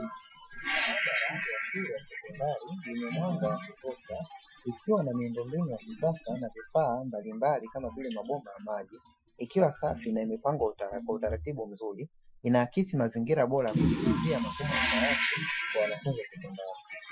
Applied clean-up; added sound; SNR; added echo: classical method Wiener filter.